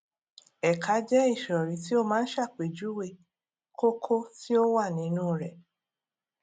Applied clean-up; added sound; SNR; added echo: none; none; none; none.